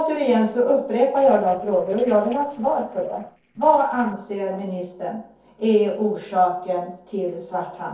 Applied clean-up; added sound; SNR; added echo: neural separator model SepFormer DNS4.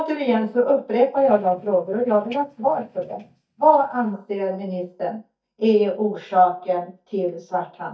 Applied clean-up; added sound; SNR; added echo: neural mask model DeepFilterNet 3.